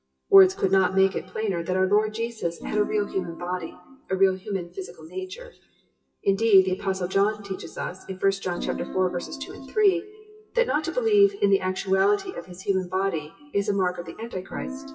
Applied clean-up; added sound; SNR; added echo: classical method WPE with log-MMSE.